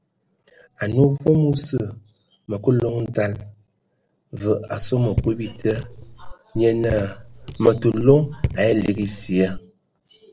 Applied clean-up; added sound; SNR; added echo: neural separator model SepFormer DNS4.